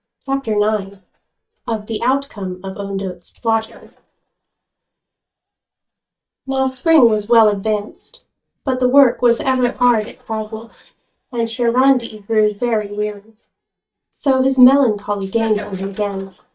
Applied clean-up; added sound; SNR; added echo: neural mask model DeepFilterNet 3.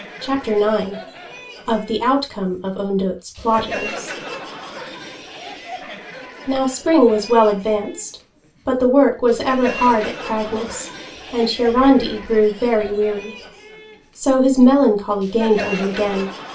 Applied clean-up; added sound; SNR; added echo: none; Crowd; 15 dB; reverberation time 0.2 s.